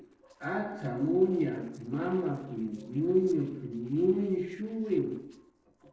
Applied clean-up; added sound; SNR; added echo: neural separator model SepFormer DNS4.